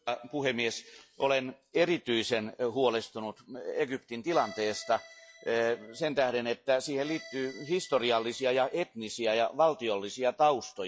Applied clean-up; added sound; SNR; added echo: classical method log-MMSE.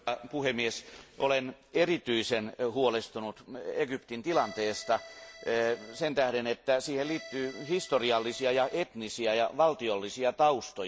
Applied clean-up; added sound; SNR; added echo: none; Accordion; 17 dB; none.